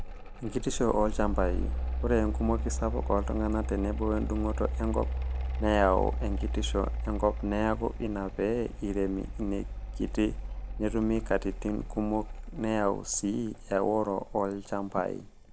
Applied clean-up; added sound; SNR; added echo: none; Mechanical fan; 3 dB; none.